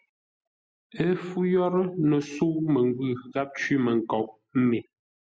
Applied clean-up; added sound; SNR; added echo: none; none; none; none.